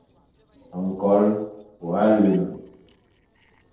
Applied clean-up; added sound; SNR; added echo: neural separator model SepFormer DNS4.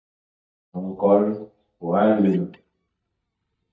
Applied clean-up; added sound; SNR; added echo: neural mask model DeepFilterNet 3.